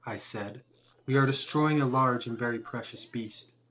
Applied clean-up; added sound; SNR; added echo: neural separator model SepFormer DNS4.